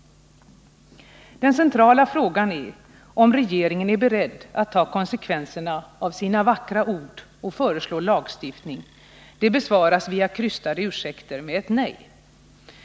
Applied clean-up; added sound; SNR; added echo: none; none; none; none.